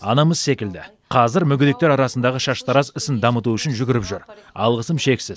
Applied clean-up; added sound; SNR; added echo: none; none; none; none.